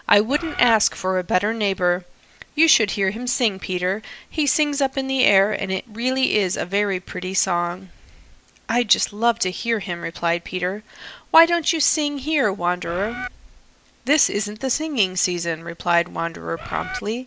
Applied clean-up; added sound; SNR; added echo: none; Bird; 9 dB; none.